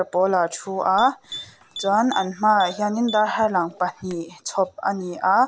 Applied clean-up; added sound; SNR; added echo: none; Typing; 17 dB; none.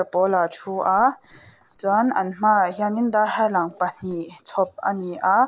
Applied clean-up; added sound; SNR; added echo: neural mask model Resemble Enhance denoiser.